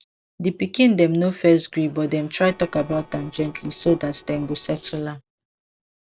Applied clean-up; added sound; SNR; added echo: neural separator model SepFormer DNS4.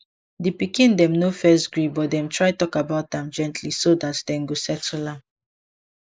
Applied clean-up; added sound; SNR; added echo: neural mask model Resemble Enhance denoiser.